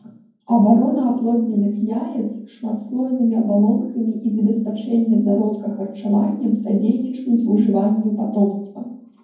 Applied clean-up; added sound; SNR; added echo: none; none; none; reverberation time 0.9 s.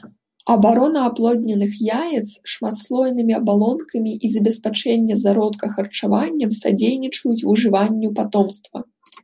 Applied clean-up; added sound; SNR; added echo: none; none; none; none.